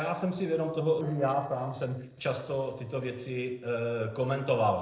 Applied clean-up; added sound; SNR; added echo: neural separator model SepFormer DNS4.